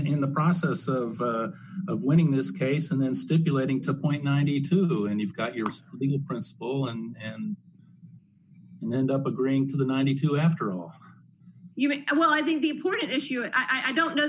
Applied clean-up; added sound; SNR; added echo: none; none; none; none.